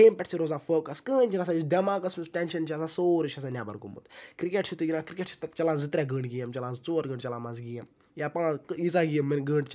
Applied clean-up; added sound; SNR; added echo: none; none; none; none.